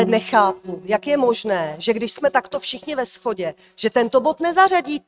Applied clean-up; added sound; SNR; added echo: neural mask model RNNoise.